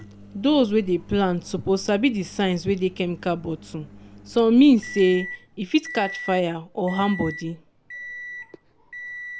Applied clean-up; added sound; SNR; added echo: none; Microwave oven; 16 dB; none.